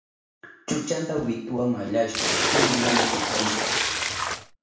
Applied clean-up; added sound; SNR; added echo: none; Splash, splatter; -4 dB; reverberation time 0.6 s.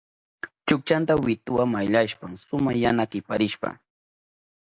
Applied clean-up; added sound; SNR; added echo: none; none; none; none.